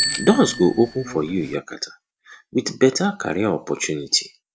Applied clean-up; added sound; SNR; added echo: none; Bicycle bell; 11 dB; none.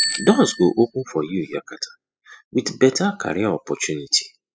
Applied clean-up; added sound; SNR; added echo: classical method spectral subtraction.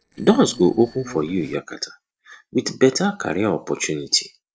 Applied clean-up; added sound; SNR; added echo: neural separator model SepFormer DNS4.